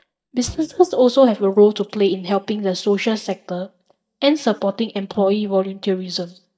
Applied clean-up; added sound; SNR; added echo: neural mask model DeepFilterNet 3.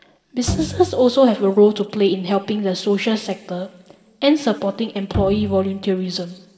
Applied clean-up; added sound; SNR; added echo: none; Bowed string instrument; 9 dB; reverberation time 1.4 s.